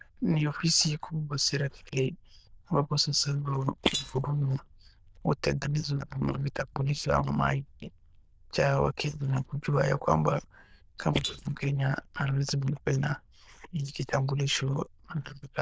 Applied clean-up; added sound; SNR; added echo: neural diffusion model UNIVERSE++.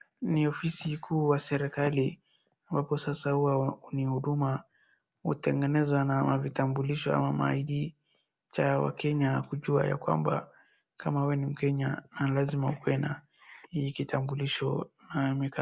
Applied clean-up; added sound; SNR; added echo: none; none; none; none.